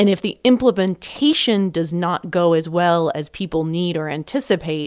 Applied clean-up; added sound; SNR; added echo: none; none; none; none.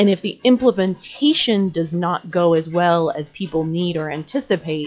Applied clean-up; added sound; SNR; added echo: classical method log-MMSE.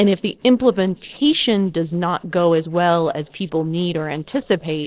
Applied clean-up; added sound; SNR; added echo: neural separator model SepFormer DNS4.